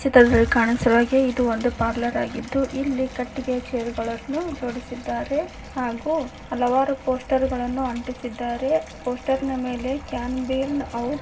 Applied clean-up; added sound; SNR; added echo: none; Bathtub (filling or washing) / Water tap, faucet; 20 dB; reverberation time 0.4 s.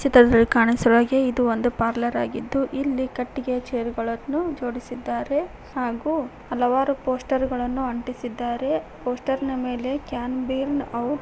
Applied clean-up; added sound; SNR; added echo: none; none; none; none.